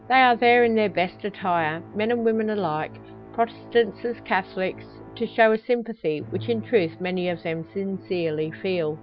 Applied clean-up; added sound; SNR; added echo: none; Musical instrument; 18 dB; none.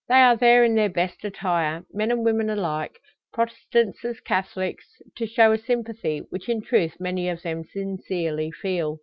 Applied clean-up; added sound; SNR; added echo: none; none; none; none.